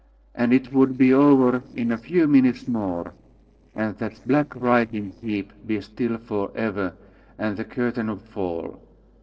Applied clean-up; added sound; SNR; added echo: neural separator model SepFormer DNS4.